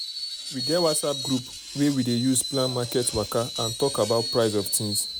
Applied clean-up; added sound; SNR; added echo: none; Screech; 7 dB; none.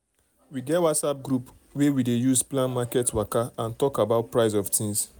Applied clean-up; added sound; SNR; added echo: none; none; none; none.